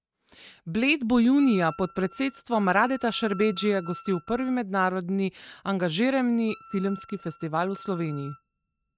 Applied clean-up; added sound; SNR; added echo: neural mask model RNNoise.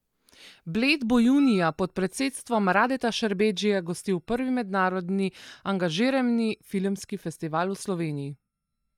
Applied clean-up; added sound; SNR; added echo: neural mask model DeepFilterNet 3.